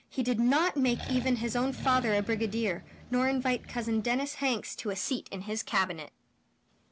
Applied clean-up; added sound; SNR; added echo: none; Accelerating, revving, vroom; 13 dB; none.